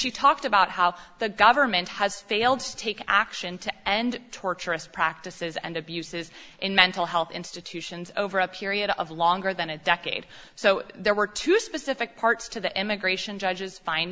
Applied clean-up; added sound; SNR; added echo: none; none; none; none.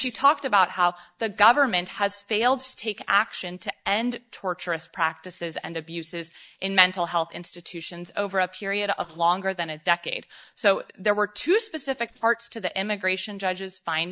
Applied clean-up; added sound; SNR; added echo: neural mask model DeepFilterNet 3.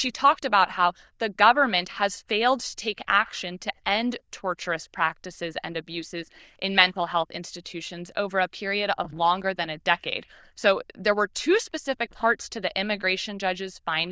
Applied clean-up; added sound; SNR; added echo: neural diffusion model UNIVERSE++.